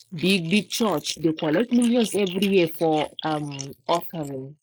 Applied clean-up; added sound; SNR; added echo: neural mask model Resemble Enhance denoiser.